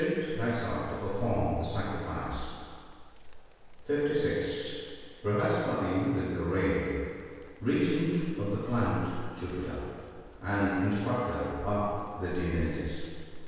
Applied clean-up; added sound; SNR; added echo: none; Insect; 11 dB; reverberation time 1.9 s.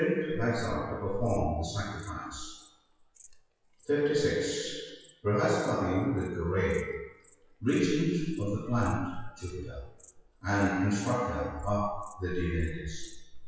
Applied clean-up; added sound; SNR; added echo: classical method WPE with log-MMSE.